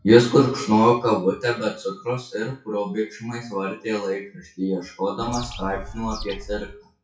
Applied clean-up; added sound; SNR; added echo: classical method WPE with log-MMSE.